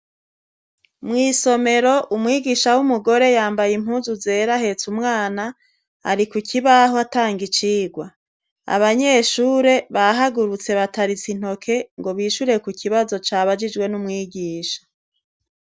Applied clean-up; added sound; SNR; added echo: none; none; none; none.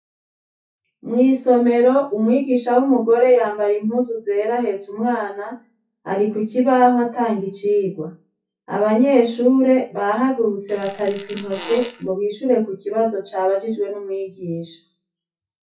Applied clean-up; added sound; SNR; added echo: classical method WPE with log-MMSE.